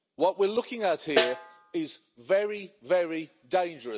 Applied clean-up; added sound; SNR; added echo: none; Snare drum; 5 dB; none.